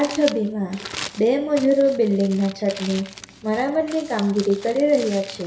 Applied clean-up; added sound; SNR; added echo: none; Crumpling, crinkling; 16 dB; reverberation time 0.9 s.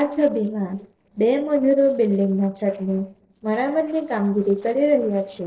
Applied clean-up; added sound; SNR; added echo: neural separator model SepFormer DNS4.